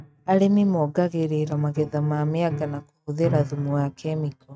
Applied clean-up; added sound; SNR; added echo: neural mask model RNNoise.